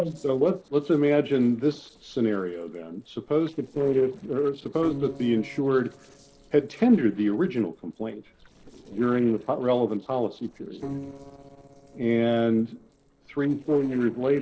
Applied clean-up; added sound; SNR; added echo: neural separator model SepFormer DNS4.